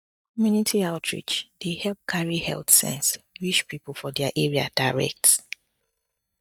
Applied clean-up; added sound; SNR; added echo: neural mask model DeepFilterNet 3.